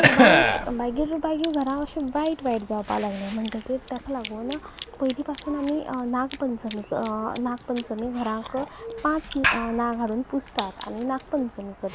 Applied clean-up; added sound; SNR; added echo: none; Chewing, mastication / Cough; 1 dB; none.